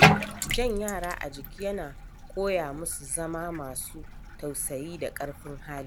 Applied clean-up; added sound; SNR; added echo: none; Bathtub (filling or washing); -4 dB; none.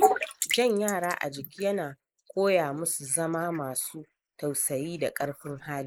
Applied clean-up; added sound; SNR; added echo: neural mask model Resemble Enhance denoiser.